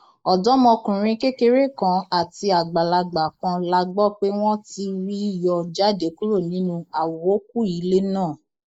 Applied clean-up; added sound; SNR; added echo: neural mask model Resemble Enhance denoiser.